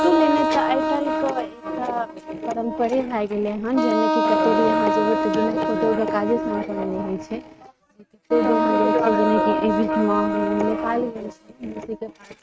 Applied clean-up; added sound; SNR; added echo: neural mask model RNNoise.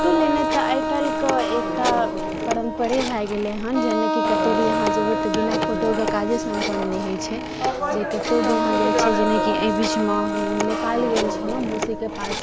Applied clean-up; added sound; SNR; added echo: none; Telephone + Wind instrument, woodwind instrument; -1 dB; none.